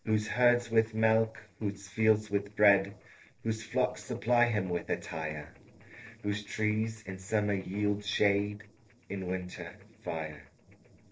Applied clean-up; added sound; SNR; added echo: neural separator model SepFormer DNS4.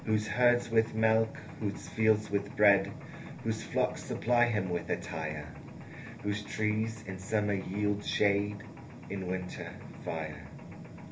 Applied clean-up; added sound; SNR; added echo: none; Mechanisms; 13 dB; reverberation time 0.3 s.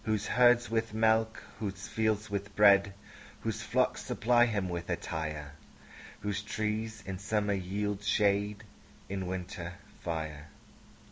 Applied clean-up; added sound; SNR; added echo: none; none; none; none.